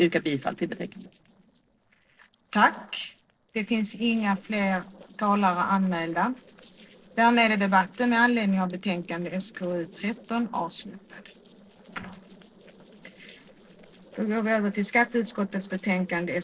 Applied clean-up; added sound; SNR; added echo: neural separator model SepFormer DNS4.